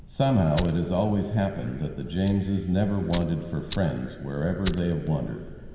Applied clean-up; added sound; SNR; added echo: none; Fire; 8 dB; reverberation time 2.6 s.